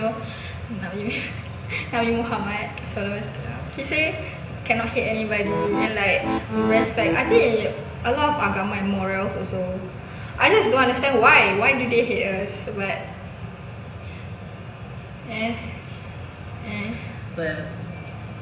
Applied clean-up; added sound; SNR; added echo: none; Accordion; 2 dB; reverberation time 0.9 s.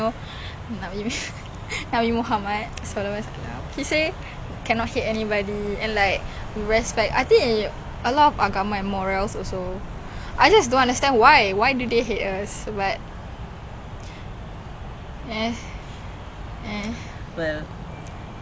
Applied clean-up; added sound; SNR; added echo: none; none; none; none.